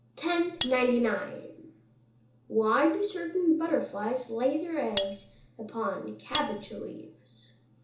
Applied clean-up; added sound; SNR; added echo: none; Cutlery, silverware; 0 dB; reverberation time 0.7 s.